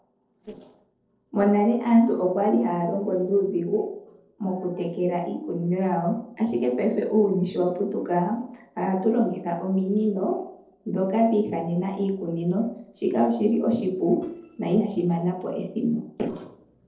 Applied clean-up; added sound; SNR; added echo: neural separator model SepFormer DNS4.